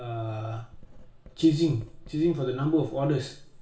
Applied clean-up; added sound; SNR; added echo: none; Writing; 19 dB; reverberation time 0.5 s.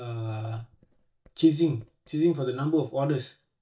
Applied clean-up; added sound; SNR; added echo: neural mask model DeepFilterNet 3.